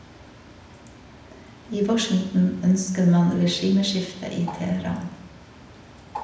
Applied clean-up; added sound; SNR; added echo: none; Bird; 19 dB; reverberation time 0.8 s.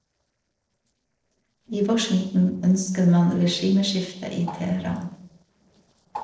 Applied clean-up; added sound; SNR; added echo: neural separator model SepFormer DNS4.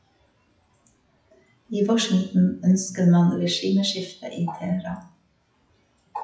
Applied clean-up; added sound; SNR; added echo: classical method WPE with log-MMSE.